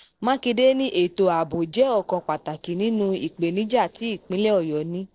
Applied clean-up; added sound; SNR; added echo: neural separator model SepFormer DNS4.